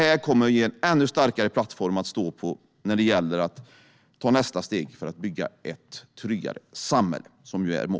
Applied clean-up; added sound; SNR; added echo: none; none; none; none.